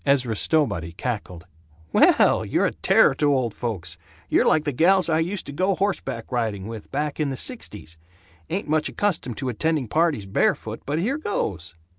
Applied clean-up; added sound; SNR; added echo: none; none; none; none.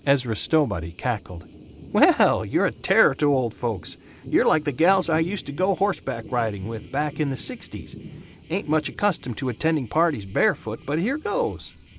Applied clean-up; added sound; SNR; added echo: none; Thunder; 19 dB; none.